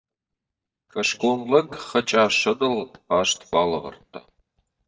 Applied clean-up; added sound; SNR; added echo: neural mask model DeepFilterNet 3.